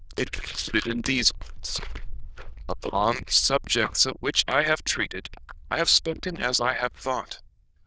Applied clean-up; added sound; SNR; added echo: neural diffusion model UNIVERSE++.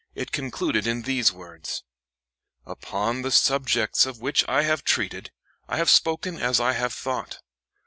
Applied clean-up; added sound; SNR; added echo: none; none; none; none.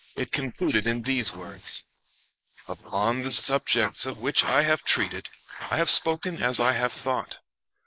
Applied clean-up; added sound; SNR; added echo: neural mask model Resemble Enhance denoiser.